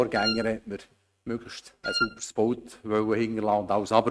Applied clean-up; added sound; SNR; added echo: neural mask model RNNoise.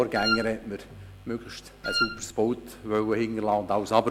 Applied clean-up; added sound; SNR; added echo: none; Wind instrument, woodwind instrument; 2 dB; none.